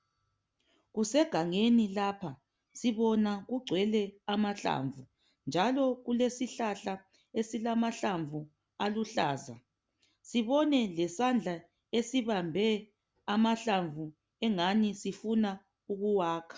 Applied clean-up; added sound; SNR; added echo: none; none; none; none.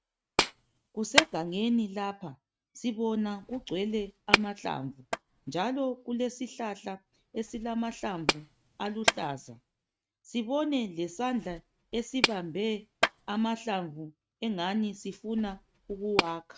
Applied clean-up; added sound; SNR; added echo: neural mask model RNNoise.